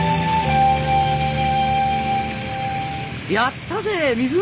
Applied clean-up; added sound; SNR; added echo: none; none; none; none.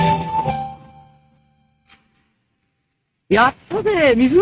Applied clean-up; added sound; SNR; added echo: neural mask model RNNoise.